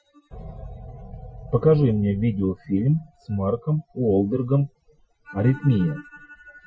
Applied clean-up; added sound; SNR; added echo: classical method Wiener filter.